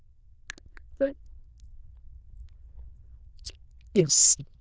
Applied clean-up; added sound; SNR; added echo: neural diffusion model UNIVERSE++.